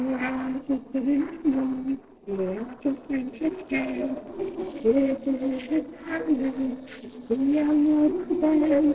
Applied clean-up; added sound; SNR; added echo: neural separator model SepFormer DNS4.